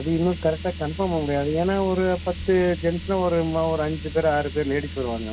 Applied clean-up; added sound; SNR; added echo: none; Car; 10 dB; none.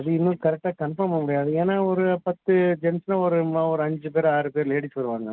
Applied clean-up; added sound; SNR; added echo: none; none; none; none.